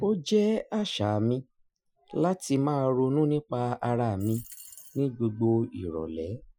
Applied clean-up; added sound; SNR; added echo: classical method Wiener filter.